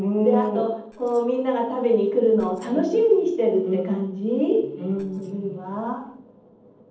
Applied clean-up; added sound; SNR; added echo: neural separator model SepFormer DNS4.